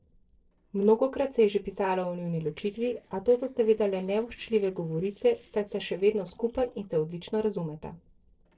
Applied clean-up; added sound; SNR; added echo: neural separator model SepFormer DNS4.